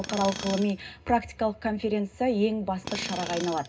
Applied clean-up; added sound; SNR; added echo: none; Tools; 12 dB; reverberation time 0.2 s.